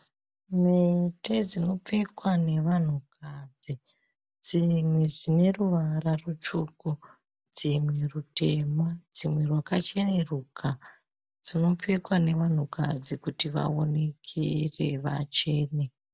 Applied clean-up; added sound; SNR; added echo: none; none; none; none.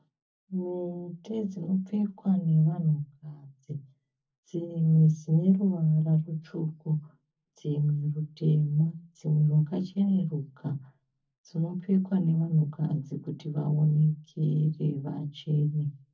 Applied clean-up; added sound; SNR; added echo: none; none; none; reverberation time 0.3 s.